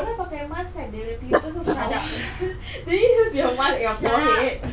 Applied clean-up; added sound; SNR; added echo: none; Dog; 7 dB; none.